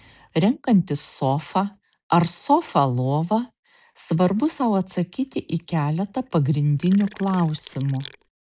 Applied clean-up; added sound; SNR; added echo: none; Sink (filling or washing); 19 dB; none.